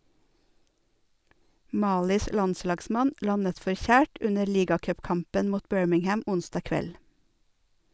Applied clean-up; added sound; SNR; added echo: none; none; none; none.